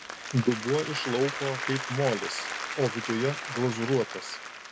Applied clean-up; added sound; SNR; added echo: none; Applause; 6 dB; none.